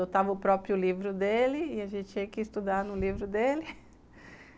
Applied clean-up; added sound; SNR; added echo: none; none; none; none.